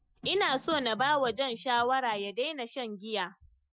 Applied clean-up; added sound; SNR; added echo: classical method Wiener filter.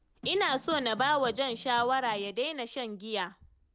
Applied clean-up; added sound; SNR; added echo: none; Drum; 18 dB; none.